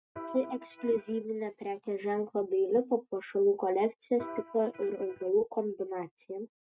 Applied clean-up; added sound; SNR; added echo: neural mask model RNNoise.